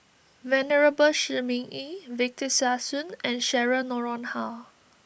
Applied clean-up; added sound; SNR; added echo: none; none; none; none.